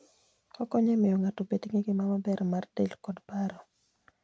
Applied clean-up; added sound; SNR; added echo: none; none; none; none.